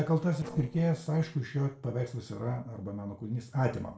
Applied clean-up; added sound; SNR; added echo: neural separator model SepFormer DNS4.